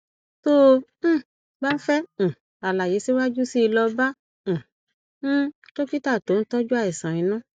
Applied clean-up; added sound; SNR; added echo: neural mask model DeepFilterNet 3.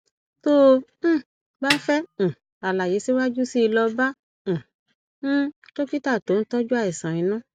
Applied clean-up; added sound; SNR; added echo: none; Snare drum; 7 dB; none.